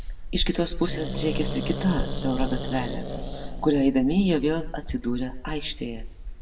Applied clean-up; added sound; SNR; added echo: none; Growling; 4 dB; reverberation time 0.9 s.